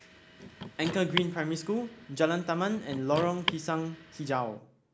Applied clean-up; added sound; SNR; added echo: none; Car; 9 dB; none.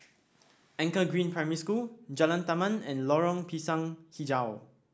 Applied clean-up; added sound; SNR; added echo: none; none; none; none.